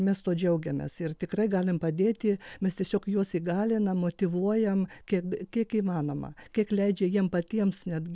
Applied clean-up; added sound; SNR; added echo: none; none; none; none.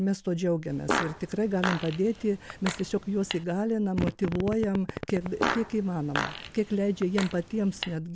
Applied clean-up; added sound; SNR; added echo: none; Fart + Fart; 6 dB; none.